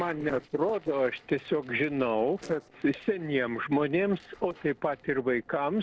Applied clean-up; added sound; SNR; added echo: neural separator model SepFormer DNS4.